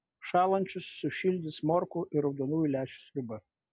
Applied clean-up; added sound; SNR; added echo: none; none; none; none.